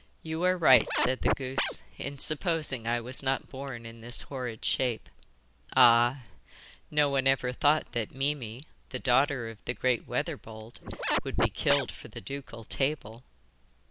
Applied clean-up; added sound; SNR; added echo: none; Scratching (performance technique); 0 dB; none.